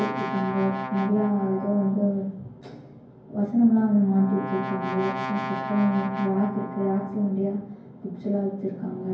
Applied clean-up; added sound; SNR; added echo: none; Brass instrument; 10 dB; reverberation time 0.9 s.